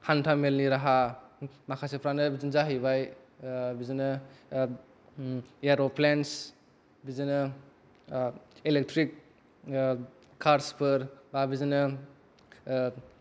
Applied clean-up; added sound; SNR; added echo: none; none; none; none.